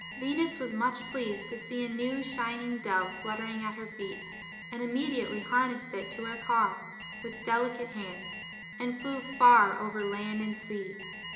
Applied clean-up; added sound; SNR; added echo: none; Alarm; 12 dB; reverberation time 0.8 s.